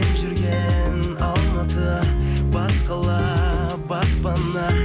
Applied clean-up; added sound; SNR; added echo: none; none; none; none.